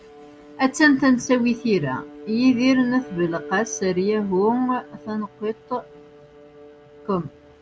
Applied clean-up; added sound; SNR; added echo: none; Bowed string instrument; 19 dB; none.